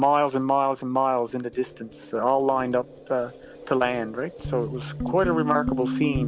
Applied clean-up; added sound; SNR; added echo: none; none; none; none.